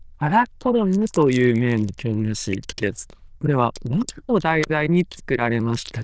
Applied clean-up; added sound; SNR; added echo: neural diffusion model UNIVERSE++.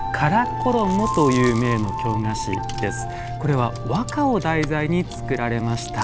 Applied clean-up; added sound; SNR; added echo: none; Chewing, mastication; 10 dB; none.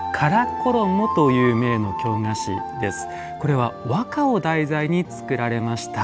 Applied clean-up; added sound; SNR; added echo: none; none; none; none.